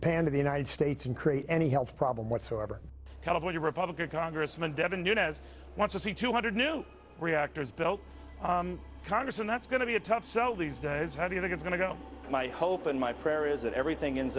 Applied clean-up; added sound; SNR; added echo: none; none; none; none.